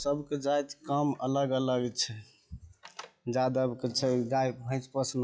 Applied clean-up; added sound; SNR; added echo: classical method log-MMSE.